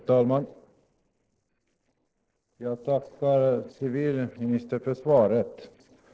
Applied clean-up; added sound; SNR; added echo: neural separator model SepFormer DNS4.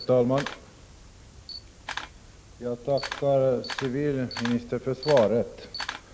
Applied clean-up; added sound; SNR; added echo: none; Camera; 12 dB; none.